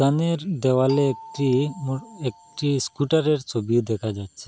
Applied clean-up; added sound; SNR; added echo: none; Doorbell; 20 dB; none.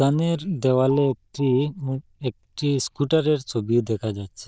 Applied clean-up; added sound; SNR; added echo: neural diffusion model UNIVERSE++.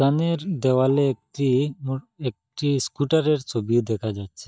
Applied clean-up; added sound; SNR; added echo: neural mask model DeepFilterNet 3.